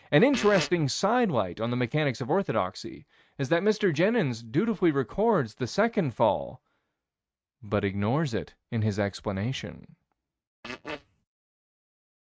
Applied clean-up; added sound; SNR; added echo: neural mask model RNNoise.